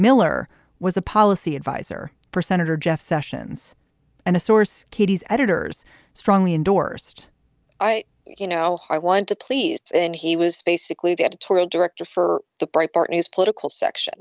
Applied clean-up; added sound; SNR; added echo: none; none; none; none.